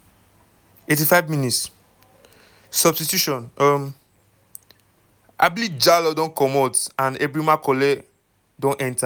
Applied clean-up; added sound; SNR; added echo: none; none; none; none.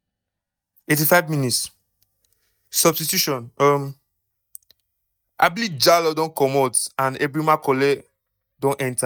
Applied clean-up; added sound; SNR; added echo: neural mask model DeepFilterNet 3.